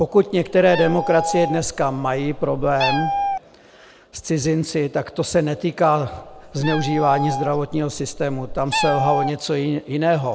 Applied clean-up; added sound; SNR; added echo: none; Meow; 5 dB; none.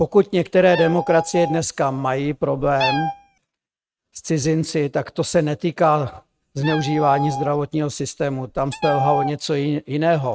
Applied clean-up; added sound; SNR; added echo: neural mask model RNNoise.